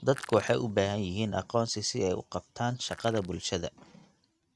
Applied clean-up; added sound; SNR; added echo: neural mask model RNNoise.